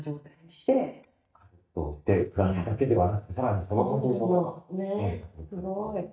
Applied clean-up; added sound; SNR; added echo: neural mask model DeepFilterNet 3.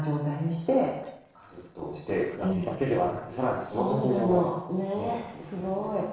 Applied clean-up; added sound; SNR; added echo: neural separator model SepFormer DNS4.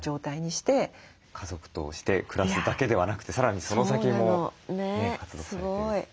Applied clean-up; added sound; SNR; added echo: none; none; none; none.